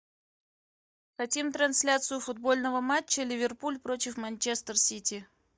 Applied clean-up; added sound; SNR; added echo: neural mask model DeepFilterNet 3.